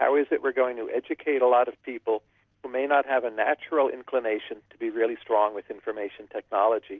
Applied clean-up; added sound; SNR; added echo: none; none; none; none.